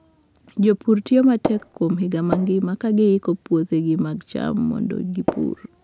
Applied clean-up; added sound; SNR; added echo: none; Tap; 5 dB; none.